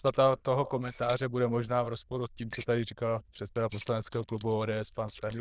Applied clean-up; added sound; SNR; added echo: neural diffusion model UNIVERSE++.